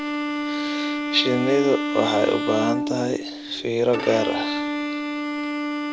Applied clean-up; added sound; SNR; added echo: none; Bowed string instrument; 2 dB; none.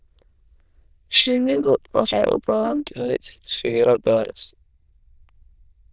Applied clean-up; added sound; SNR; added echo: neural diffusion model UNIVERSE++.